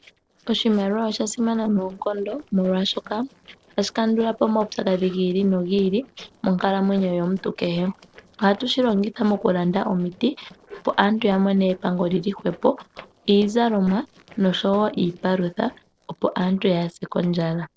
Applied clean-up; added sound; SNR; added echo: neural separator model SepFormer DNS4.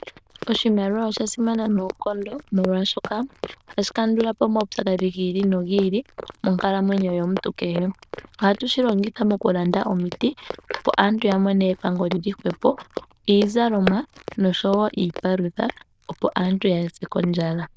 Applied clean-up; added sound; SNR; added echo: neural diffusion model UNIVERSE++.